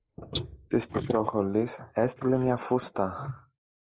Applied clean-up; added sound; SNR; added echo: neural mask model Resemble Enhance denoiser.